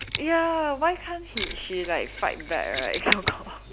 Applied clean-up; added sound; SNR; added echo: none; Mechanisms; 6 dB; none.